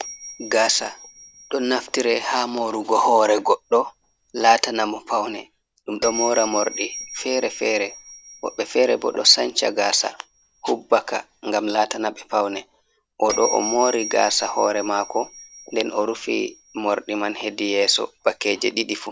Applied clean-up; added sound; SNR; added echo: none; Bell; 15 dB; none.